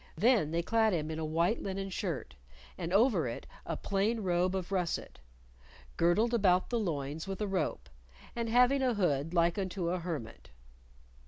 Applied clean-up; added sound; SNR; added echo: none; none; none; none.